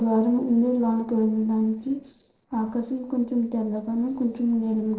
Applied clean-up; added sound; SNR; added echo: neural separator model SepFormer DNS4.